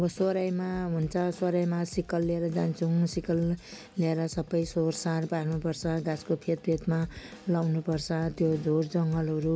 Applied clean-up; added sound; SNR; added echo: none; Drum / Drum kit; 20 dB; none.